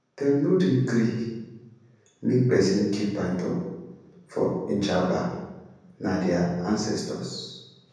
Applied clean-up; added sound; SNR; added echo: none; none; none; reverberation time 1.1 s.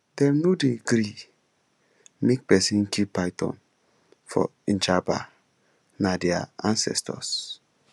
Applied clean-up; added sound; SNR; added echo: none; none; none; none.